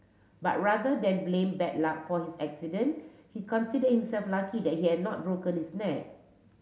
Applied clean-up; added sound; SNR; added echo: none; none; none; none.